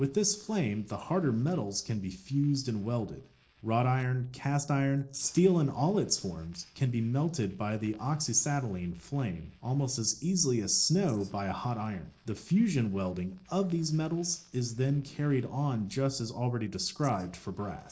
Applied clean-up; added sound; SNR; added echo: neural separator model SepFormer DNS4.